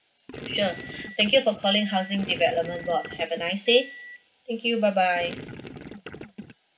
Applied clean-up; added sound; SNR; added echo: none; Microwave oven + Gurgling; 14 dB; none.